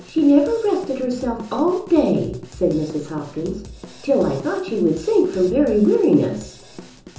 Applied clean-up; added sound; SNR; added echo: none; Drum kit; 20 dB; reverberation time 0.6 s.